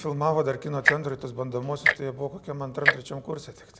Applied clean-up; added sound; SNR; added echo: none; Tick-tock; 0 dB; none.